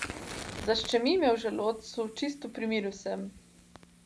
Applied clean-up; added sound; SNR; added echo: none; Fire; 14 dB; none.